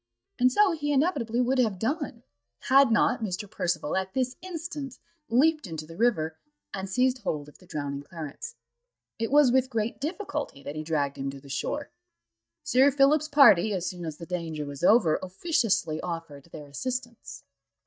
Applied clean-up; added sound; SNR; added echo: neural mask model DeepFilterNet 3.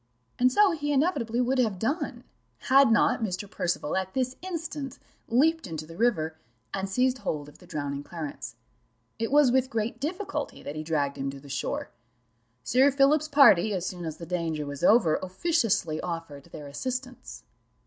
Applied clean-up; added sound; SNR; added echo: none; none; none; none.